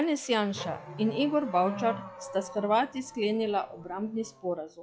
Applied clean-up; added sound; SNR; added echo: classical method log-MMSE.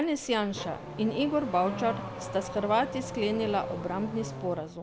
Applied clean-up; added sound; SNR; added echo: none; Accelerating, revving, vroom / Car; 8 dB; none.